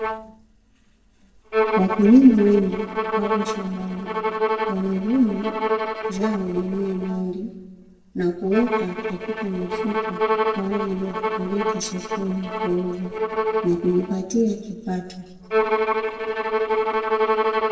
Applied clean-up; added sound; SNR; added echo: neural separator model SepFormer DNS4.